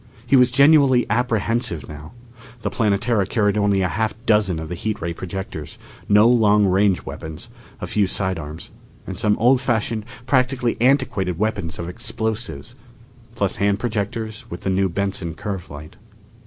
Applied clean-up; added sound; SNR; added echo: none; none; none; none.